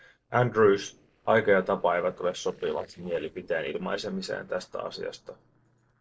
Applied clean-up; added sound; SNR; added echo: neural separator model SepFormer DNS4.